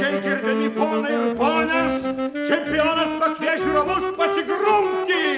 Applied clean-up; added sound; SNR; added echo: none; Wind instrument, woodwind instrument; 2 dB; none.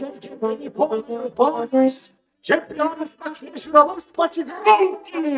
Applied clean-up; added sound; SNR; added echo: neural mask model DeepFilterNet 3.